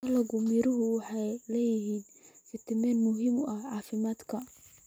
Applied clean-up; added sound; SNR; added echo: none; none; none; none.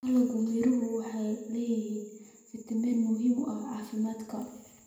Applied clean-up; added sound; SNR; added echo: none; none; none; reverberation time 1.0 s.